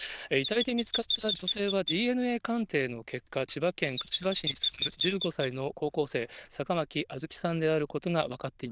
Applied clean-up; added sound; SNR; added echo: neural diffusion model UNIVERSE++.